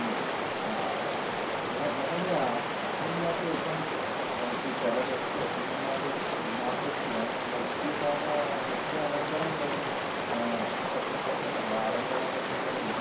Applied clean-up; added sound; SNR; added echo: none; Stream; -4 dB; reverberation time 0.5 s.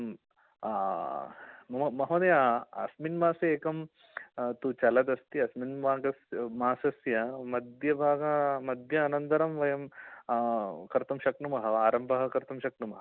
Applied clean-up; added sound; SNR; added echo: none; none; none; none.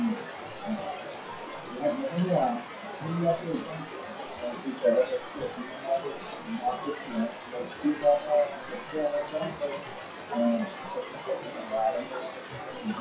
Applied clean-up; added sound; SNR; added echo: classical method WPE with log-MMSE.